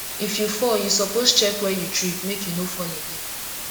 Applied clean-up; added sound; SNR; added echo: none; Water; 7 dB; none.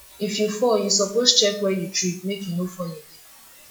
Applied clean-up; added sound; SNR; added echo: classical method log-MMSE.